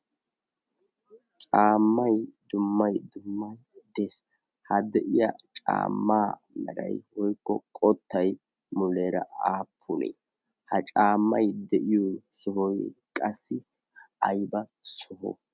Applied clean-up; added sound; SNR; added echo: none; none; none; none.